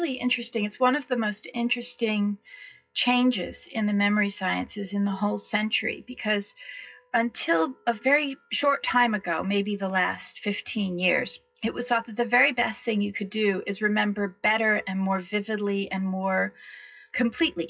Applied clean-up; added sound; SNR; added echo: classical method WPE with log-MMSE.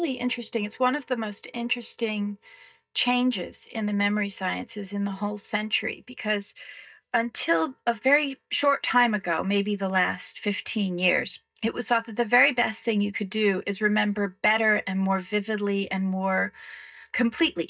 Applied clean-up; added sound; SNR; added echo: neural mask model DeepFilterNet 3.